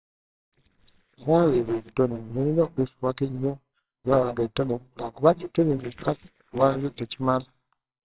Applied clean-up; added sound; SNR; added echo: neural separator model SepFormer WHAMR!.